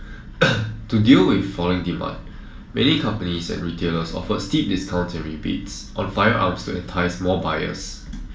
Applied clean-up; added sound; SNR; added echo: none; none; none; reverberation time 0.2 s.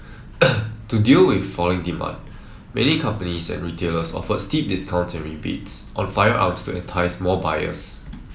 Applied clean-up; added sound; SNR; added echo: none; none; none; none.